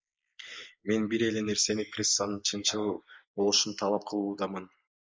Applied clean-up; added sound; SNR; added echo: neural mask model Resemble Enhance denoiser.